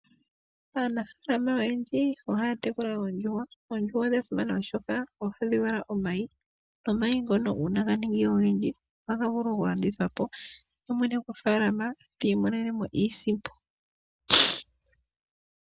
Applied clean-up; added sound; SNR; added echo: none; none; none; none.